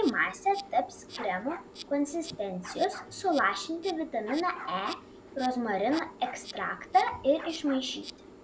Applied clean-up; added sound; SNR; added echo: none; Insect + Bark; 15 dB; none.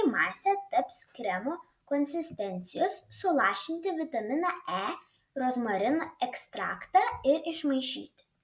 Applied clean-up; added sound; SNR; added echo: none; none; none; none.